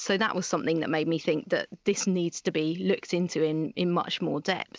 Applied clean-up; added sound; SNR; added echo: none; none; none; none.